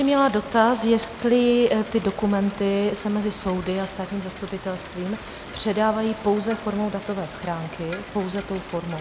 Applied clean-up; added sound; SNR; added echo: none; Rain; 15 dB; none.